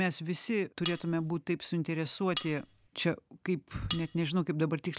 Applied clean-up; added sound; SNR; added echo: none; Cutlery, silverware; 0 dB; none.